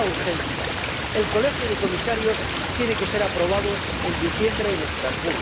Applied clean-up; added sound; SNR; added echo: none; Stream; 0 dB; none.